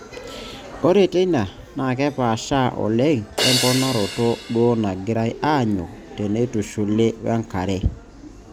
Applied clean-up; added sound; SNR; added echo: none; Crash cymbal; 4 dB; none.